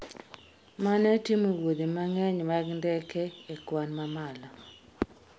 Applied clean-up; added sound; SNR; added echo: none; none; none; none.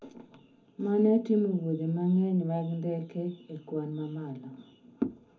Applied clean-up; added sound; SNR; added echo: none; none; none; reverberation time 0.3 s.